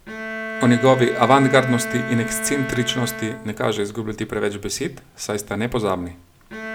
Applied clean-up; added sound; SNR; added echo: none; Bowed string instrument; 10 dB; none.